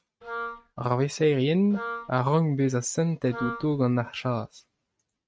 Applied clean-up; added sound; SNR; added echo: neural mask model RNNoise.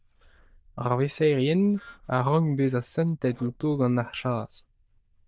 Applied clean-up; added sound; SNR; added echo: neural diffusion model UNIVERSE++.